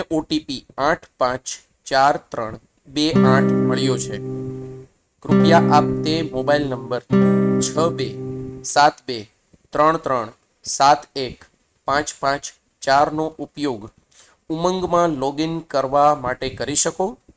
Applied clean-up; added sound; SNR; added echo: neural mask model RNNoise.